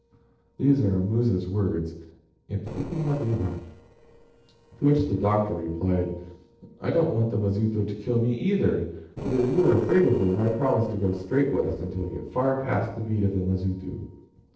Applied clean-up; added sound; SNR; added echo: neural separator model SepFormer DNS4.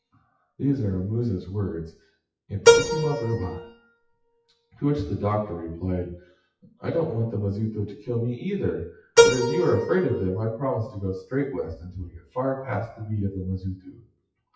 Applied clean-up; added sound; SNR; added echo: classical method WPE with log-MMSE.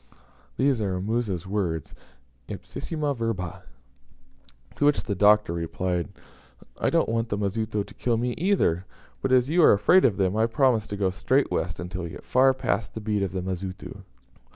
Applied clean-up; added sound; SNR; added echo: none; none; none; none.